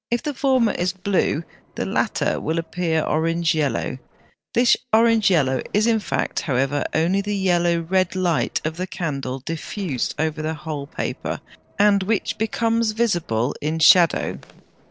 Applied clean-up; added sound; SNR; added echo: neural separator model SepFormer DNS4.